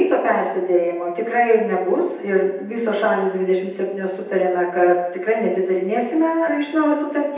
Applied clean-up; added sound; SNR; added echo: none; none; none; reverberation time 0.8 s.